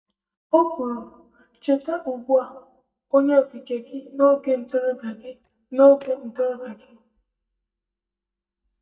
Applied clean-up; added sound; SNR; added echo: neural mask model DeepFilterNet 3.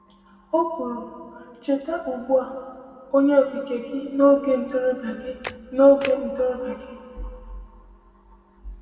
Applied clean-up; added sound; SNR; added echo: none; Camera; 17 dB; reverberation time 2.1 s.